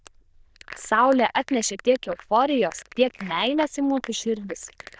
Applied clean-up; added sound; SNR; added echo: neural diffusion model UNIVERSE++.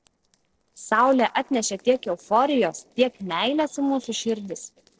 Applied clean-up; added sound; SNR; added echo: neural separator model SepFormer DNS4.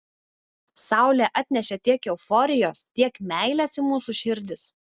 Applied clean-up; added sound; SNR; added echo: none; none; none; none.